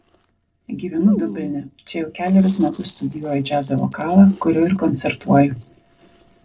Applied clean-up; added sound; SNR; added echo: neural separator model SepFormer DNS4.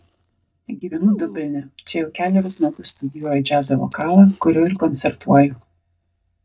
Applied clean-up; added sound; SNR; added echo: neural mask model DeepFilterNet 3.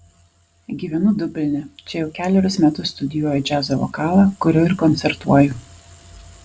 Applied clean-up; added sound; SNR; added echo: none; none; none; none.